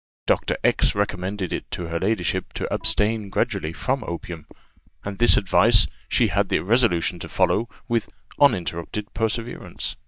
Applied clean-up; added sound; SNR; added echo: neural mask model DeepFilterNet 3.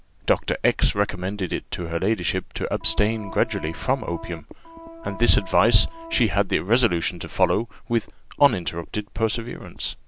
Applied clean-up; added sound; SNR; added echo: none; Organ; 17 dB; none.